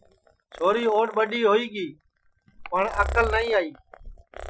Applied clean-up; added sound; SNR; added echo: classical method Wiener filter.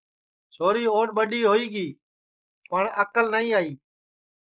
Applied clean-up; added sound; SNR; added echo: neural mask model Resemble Enhance denoiser.